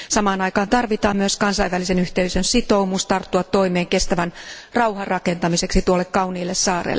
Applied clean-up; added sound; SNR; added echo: none; none; none; none.